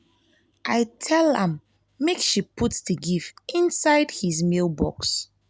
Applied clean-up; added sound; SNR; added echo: none; none; none; none.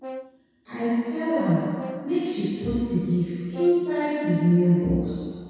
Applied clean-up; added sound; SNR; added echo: none; Brass instrument; 19 dB; reverberation time 2.0 s.